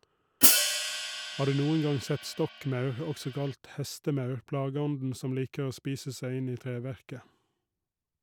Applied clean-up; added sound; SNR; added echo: none; Hi-hat; -4 dB; none.